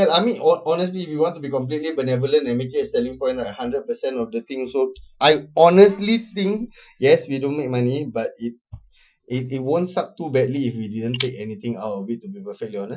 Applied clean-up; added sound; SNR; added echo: classical method Wiener filter.